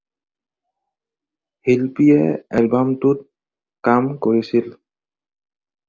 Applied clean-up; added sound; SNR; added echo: none; none; none; none.